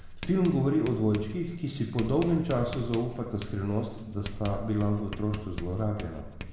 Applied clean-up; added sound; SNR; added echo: none; Writing; 11 dB; reverberation time 1.0 s.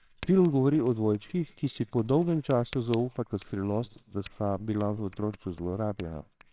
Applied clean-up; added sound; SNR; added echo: neural separator model SepFormer WHAMR!.